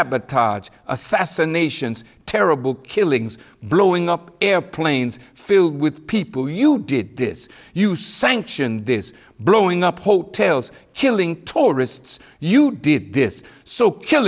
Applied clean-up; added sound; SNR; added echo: none; none; none; none.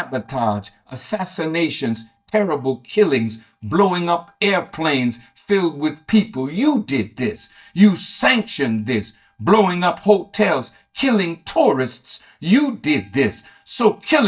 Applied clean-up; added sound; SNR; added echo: neural mask model DeepFilterNet 3.